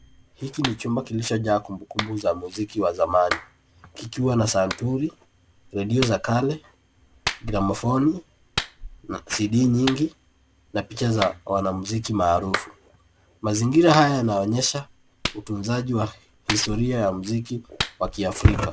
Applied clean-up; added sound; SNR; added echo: none; Clapping; 12 dB; none.